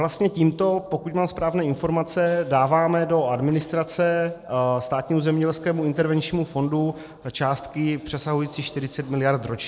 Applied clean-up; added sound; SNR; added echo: neural separator model SepFormer DNS4.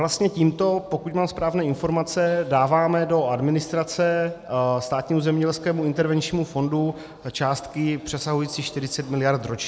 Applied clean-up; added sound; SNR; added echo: none; none; none; none.